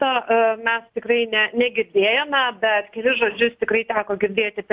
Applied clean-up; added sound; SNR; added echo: none; none; none; none.